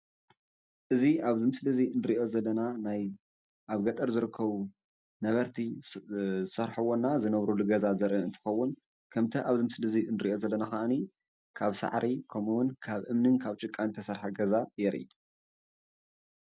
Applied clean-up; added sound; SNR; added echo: none; none; none; none.